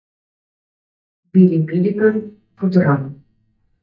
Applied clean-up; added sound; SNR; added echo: neural mask model DeepFilterNet 3.